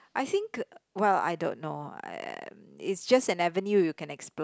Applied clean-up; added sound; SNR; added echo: none; none; none; none.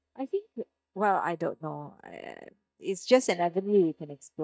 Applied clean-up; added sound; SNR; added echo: neural mask model DeepFilterNet 3.